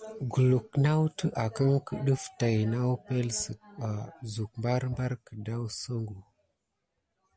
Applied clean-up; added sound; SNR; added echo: none; none; none; none.